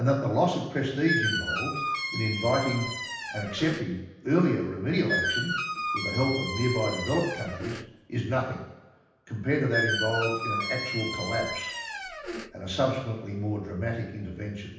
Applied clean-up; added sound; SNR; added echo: none; Squeak; 3 dB; reverberation time 0.9 s.